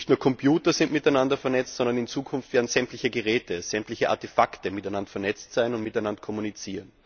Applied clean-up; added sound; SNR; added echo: none; none; none; none.